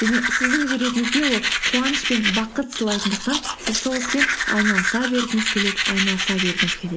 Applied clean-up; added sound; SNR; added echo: none; Domestic sounds, home sounds; 0 dB; none.